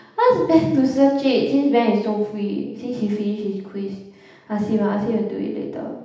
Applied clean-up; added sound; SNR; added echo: none; none; none; reverberation time 0.8 s.